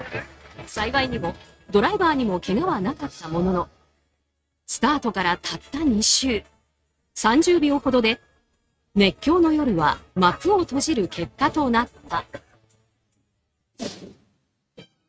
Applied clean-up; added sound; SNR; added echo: neural mask model RNNoise.